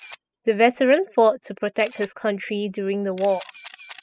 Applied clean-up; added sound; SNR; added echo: classical method spectral subtraction.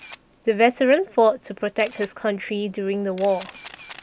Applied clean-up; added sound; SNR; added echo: none; Camera; 19 dB; none.